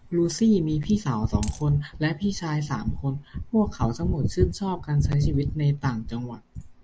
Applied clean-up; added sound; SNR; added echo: none; Coin (dropping); 16 dB; none.